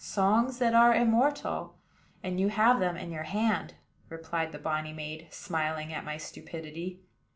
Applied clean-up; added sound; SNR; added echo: none; none; none; none.